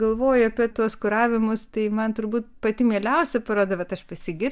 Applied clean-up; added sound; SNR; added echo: none; none; none; none.